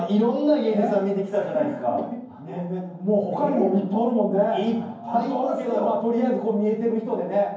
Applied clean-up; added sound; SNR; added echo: none; none; none; reverberation time 0.9 s.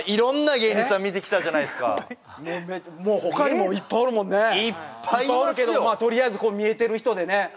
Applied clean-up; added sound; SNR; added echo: none; none; none; none.